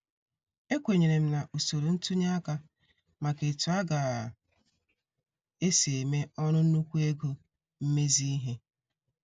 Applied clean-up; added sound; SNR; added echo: none; none; none; none.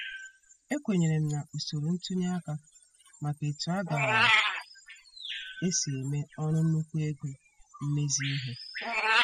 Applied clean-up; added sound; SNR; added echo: classical method spectral subtraction.